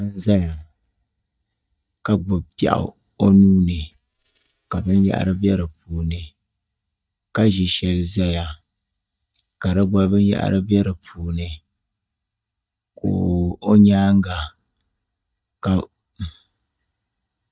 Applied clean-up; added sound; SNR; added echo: neural mask model DeepFilterNet 3.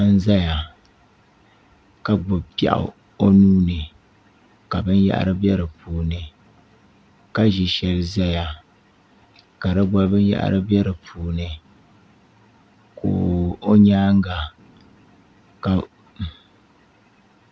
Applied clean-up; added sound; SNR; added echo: none; none; none; none.